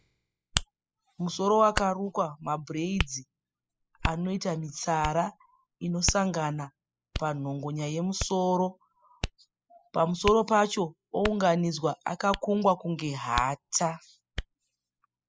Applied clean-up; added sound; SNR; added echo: classical method spectral subtraction.